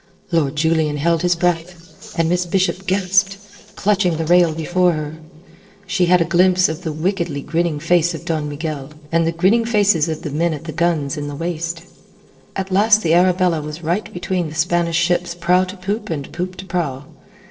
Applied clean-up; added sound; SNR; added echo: neural separator model SepFormer DNS4.